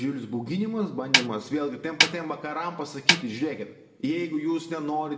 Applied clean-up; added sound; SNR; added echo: none; Snare drum; -3 dB; reverberation time 0.8 s.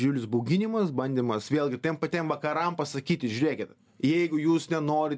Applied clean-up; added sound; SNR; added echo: none; none; none; none.